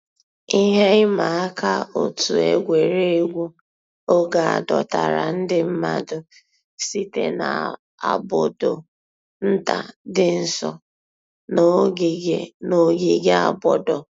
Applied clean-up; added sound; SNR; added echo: none; none; none; none.